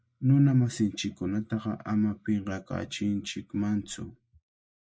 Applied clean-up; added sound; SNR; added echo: neural mask model Resemble Enhance denoiser.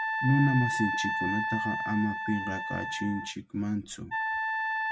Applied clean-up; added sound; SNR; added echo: none; Wind instrument, woodwind instrument; 1 dB; none.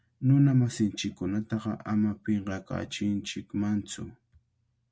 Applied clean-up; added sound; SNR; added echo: none; none; none; none.